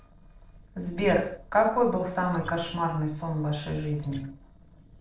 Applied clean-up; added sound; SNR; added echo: neural separator model SepFormer DNS4.